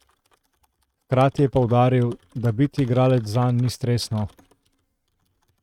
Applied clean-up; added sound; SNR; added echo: neural mask model RNNoise.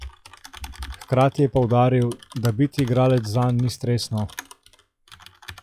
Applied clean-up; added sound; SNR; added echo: classical method log-MMSE.